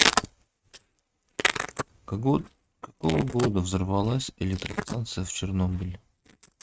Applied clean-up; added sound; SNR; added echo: neural mask model RNNoise.